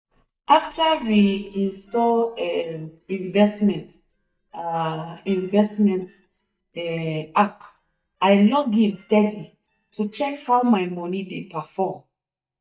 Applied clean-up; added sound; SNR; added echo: neural mask model DeepFilterNet 3.